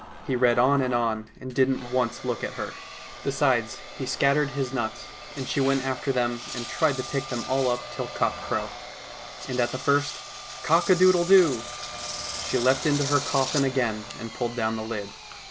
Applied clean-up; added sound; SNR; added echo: none; Engine; 11 dB; none.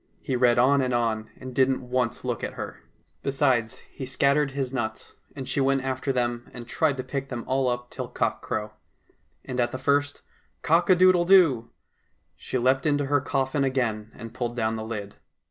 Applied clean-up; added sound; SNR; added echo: none; none; none; none.